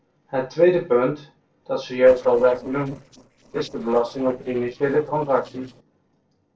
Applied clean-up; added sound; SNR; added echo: neural separator model SepFormer DNS4.